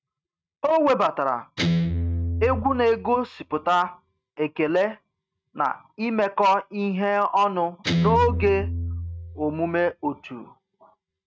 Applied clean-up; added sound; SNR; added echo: neural mask model RNNoise.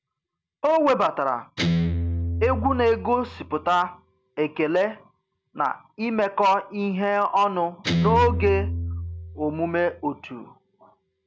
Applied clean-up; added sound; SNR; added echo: none; Guitar; 6 dB; none.